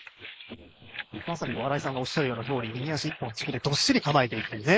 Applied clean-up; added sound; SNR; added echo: neural mask model Resemble Enhance denoiser.